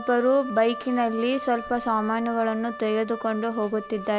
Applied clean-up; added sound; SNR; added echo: none; Wind instrument, woodwind instrument; 14 dB; none.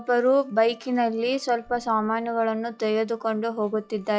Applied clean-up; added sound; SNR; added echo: classical method log-MMSE.